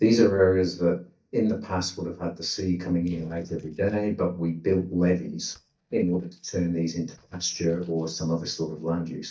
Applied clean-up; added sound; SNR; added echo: neural mask model DeepFilterNet 3.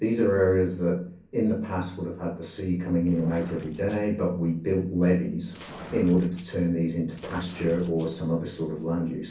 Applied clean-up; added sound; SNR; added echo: neural separator model SepFormer DNS4.